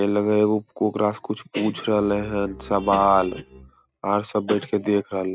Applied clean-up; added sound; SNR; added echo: neural mask model RNNoise.